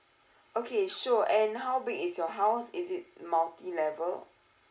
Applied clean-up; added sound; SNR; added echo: none; none; none; reverberation time 0.2 s.